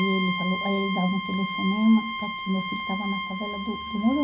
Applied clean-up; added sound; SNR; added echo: none; Bowed string instrument; 5 dB; reverberation time 0.5 s.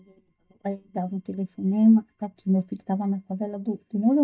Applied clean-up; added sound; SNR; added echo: neural mask model DeepFilterNet 3.